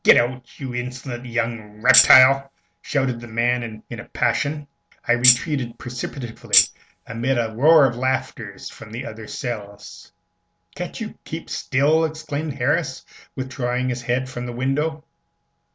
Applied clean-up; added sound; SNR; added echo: none; Tambourine; -1 dB; none.